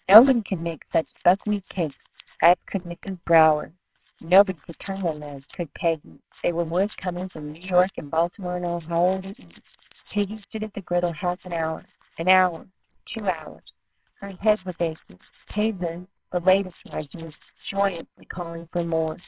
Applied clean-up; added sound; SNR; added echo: neural separator model SepFormer WHAMR!.